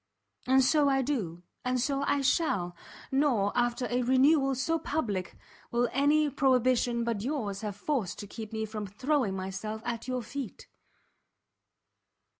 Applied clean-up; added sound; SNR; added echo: none; none; none; none.